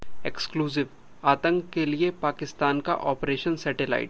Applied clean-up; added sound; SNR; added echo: none; none; none; none.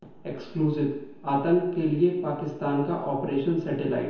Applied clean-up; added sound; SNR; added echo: none; none; none; reverberation time 1.0 s.